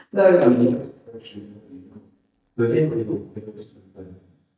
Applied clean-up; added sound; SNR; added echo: neural mask model DeepFilterNet 3.